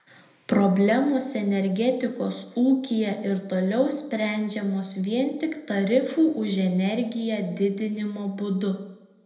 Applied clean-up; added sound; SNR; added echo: none; none; none; reverberation time 0.8 s.